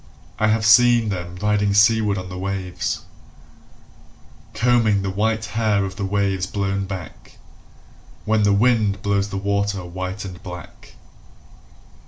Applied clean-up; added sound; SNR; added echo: none; none; none; none.